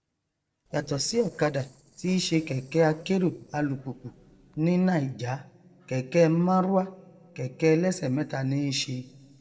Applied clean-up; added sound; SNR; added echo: neural separator model SepFormer DNS4.